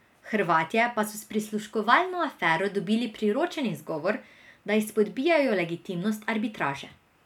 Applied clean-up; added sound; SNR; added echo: none; none; none; none.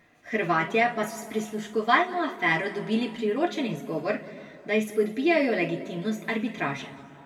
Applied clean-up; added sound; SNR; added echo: none; none; none; reverberation time 1.6 s.